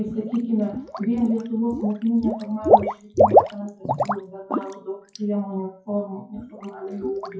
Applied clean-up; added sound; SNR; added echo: classical method WPE with log-MMSE.